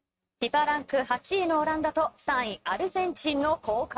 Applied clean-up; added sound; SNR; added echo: neural mask model RNNoise.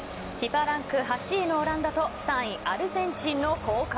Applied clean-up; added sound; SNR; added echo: none; none; none; none.